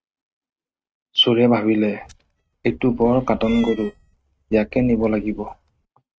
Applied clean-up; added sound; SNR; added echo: neural mask model RNNoise.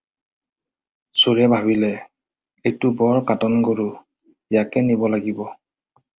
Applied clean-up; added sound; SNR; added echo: none; none; none; none.